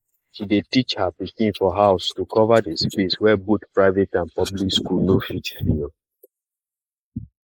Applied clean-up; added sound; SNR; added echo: neural mask model Resemble Enhance denoiser.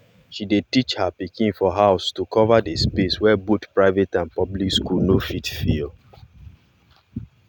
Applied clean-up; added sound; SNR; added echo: none; none; none; none.